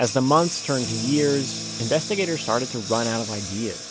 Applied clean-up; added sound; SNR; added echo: none; Engine; 9 dB; none.